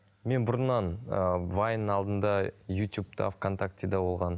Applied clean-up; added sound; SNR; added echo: none; none; none; none.